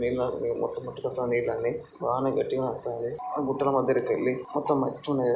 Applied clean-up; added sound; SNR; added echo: none; none; none; none.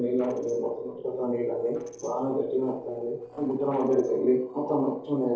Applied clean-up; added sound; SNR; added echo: neural separator model SepFormer DNS4.